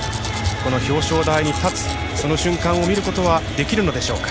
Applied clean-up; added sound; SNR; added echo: none; Domestic sounds, home sounds; 14 dB; none.